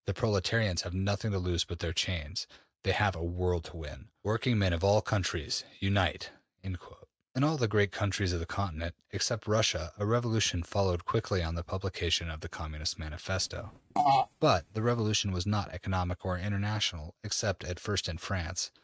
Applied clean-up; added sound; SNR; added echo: neural mask model RNNoise.